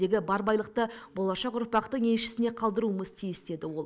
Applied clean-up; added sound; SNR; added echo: none; none; none; none.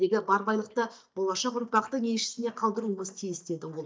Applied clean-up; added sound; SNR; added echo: neural mask model DeepFilterNet 3.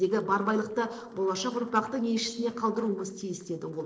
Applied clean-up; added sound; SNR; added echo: neural separator model SepFormer DNS4.